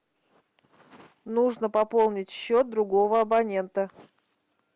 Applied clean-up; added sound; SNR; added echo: none; none; none; none.